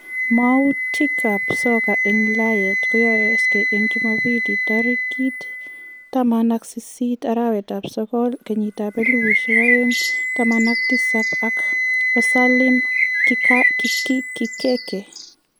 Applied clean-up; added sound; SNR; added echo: none; Wind instrument, woodwind instrument + Bird; -1 dB; none.